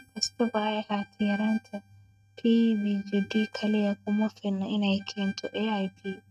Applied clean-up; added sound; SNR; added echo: neural mask model RNNoise.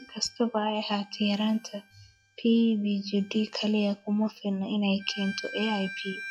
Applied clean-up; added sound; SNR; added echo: classical method log-MMSE.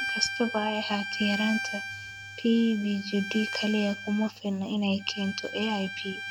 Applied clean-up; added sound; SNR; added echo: none; Bowed string instrument; 8 dB; none.